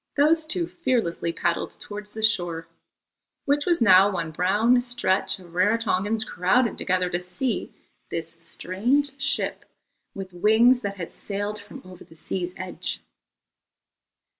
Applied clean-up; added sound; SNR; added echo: none; none; none; none.